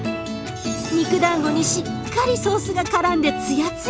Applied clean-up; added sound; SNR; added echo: none; Motorcycle; 12 dB; none.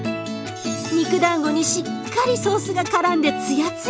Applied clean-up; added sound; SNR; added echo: none; none; none; none.